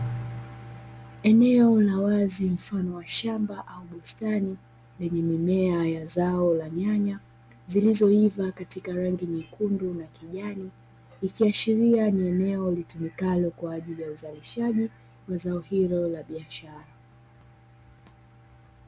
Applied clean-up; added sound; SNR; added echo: none; none; none; none.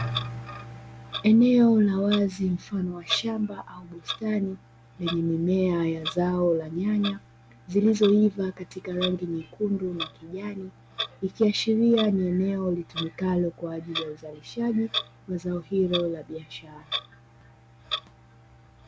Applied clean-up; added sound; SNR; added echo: none; Clock; 13 dB; none.